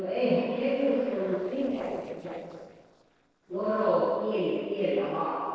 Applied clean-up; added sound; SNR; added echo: neural separator model SepFormer DNS4.